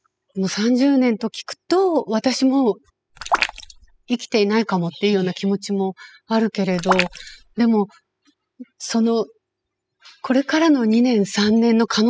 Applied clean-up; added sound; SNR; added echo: classical method spectral subtraction.